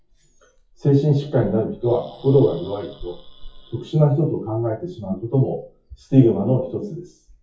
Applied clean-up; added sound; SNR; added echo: classical method WPE with log-MMSE.